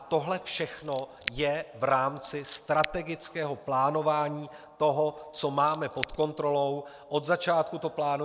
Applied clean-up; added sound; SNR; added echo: none; Scissors; 10 dB; none.